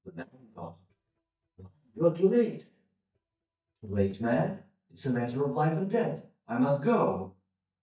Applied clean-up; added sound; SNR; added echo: neural mask model DeepFilterNet 3.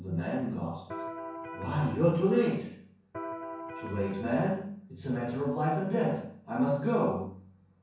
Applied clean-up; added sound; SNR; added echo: none; Electric guitar; 9 dB; reverberation time 0.6 s.